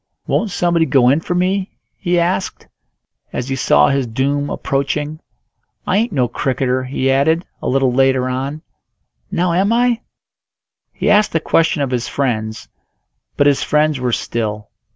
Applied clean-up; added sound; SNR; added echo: none; none; none; none.